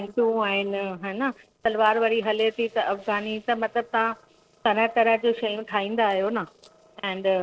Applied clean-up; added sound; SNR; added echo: neural separator model SepFormer DNS4.